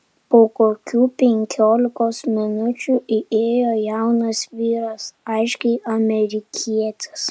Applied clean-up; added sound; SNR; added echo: none; none; none; none.